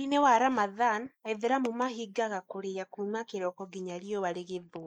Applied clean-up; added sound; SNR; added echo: neural mask model Resemble Enhance denoiser.